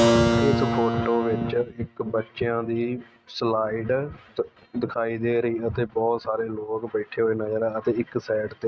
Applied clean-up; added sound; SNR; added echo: neural mask model RNNoise.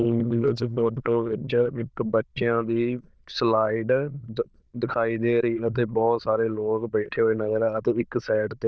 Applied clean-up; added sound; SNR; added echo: neural diffusion model UNIVERSE++.